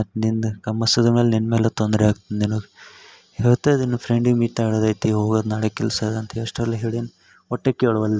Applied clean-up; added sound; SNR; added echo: none; none; none; none.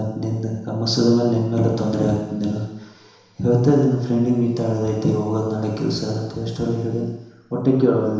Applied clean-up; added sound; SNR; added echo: none; none; none; reverberation time 1.0 s.